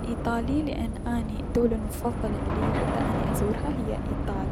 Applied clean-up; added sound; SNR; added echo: none; Subway, metro, underground / Train; -2 dB; none.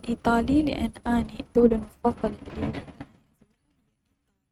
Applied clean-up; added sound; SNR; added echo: neural mask model RNNoise.